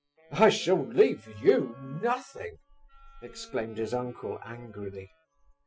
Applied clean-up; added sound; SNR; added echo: classical method spectral subtraction.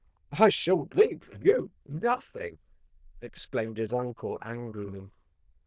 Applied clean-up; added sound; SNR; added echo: neural diffusion model UNIVERSE++.